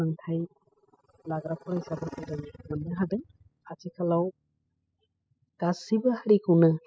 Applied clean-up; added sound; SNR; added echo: classical method spectral subtraction.